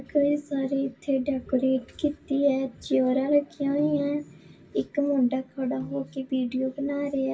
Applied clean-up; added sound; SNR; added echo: none; Piano; 19 dB; reverberation time 0.1 s.